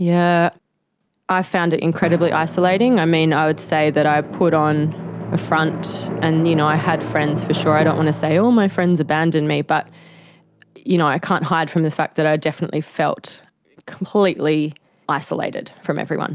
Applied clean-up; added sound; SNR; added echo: none; Drum; 12 dB; none.